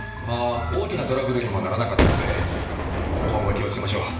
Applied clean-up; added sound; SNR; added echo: none; Boom; -2 dB; reverberation time 0.8 s.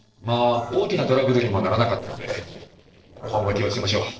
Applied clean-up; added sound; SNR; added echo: neural separator model SepFormer DNS4.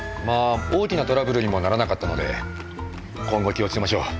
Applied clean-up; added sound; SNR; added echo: none; none; none; none.